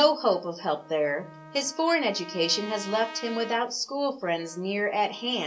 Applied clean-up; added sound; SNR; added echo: none; Trumpet; 18 dB; reverberation time 0.2 s.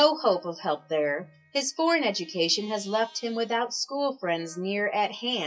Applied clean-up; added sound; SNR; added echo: classical method WPE with log-MMSE.